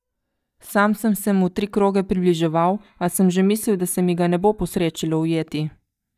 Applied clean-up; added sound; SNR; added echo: neural mask model DeepFilterNet 3.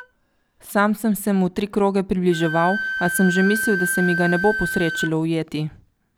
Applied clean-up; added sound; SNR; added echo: none; Wind instrument, woodwind instrument; 7 dB; none.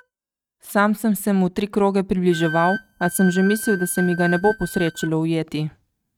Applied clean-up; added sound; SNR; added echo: neural mask model RNNoise.